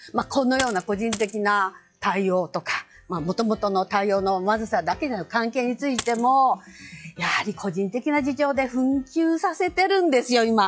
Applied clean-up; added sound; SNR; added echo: classical method log-MMSE.